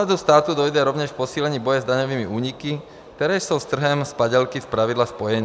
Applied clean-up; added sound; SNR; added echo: none; none; none; none.